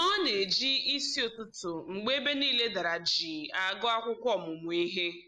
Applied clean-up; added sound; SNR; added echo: neural mask model Resemble Enhance denoiser.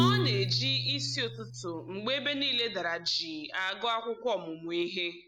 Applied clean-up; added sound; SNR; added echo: none; Piano; 4 dB; none.